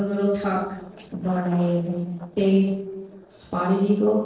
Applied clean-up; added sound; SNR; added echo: neural separator model SepFormer DNS4.